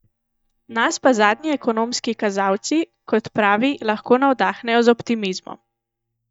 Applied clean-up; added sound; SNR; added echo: neural mask model DeepFilterNet 3.